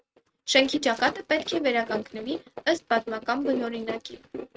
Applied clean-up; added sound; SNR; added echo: neural mask model RNNoise.